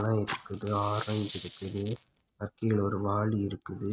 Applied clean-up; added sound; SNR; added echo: neural mask model RNNoise.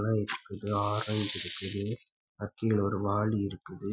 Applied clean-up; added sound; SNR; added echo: classical method Wiener filter.